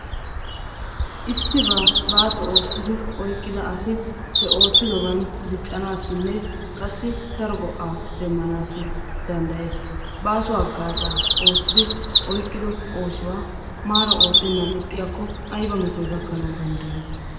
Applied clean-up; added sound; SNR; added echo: none; Bird vocalization, bird call, bird song; -3 dB; reverberation time 1.7 s.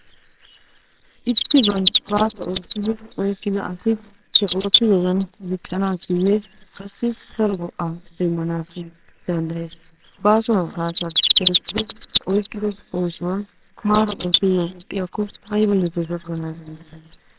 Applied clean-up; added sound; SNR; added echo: neural separator model SepFormer WHAMR!.